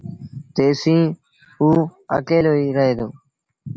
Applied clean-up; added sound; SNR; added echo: none; none; none; none.